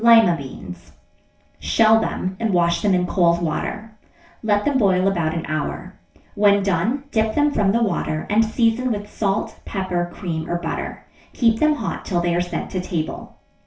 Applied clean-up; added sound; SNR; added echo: none; none; none; reverberation time 0.3 s.